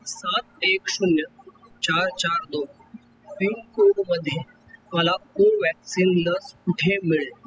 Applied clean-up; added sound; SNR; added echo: classical method spectral subtraction.